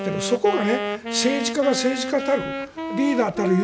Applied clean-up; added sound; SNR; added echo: none; Wind instrument, woodwind instrument; 5 dB; none.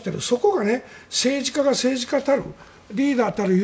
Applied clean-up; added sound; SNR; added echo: none; none; none; none.